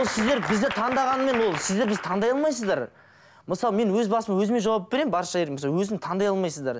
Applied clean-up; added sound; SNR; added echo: none; none; none; none.